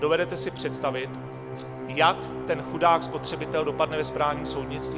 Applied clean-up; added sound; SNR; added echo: none; Musical instrument; 7 dB; none.